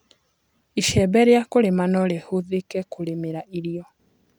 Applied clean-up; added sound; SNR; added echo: none; none; none; none.